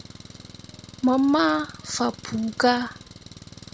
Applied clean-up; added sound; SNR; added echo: none; Engine; 18 dB; none.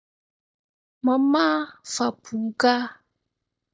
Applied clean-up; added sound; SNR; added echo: neural mask model DeepFilterNet 3.